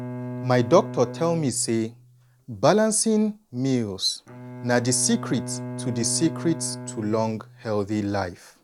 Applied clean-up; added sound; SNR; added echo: none; Bowed string instrument; 12 dB; none.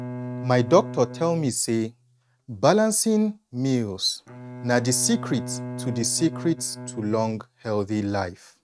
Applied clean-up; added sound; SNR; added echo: neural mask model RNNoise.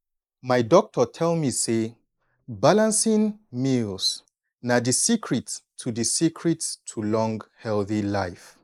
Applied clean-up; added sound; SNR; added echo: neural mask model Resemble Enhance denoiser.